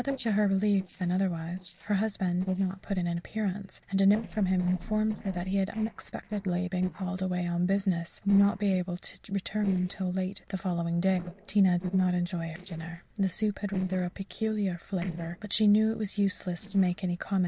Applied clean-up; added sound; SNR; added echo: neural separator model SepFormer DNS4.